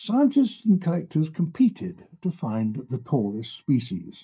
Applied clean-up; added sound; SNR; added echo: neural mask model DeepFilterNet 3.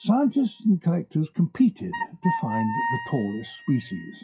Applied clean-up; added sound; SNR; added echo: classical method WPE with log-MMSE.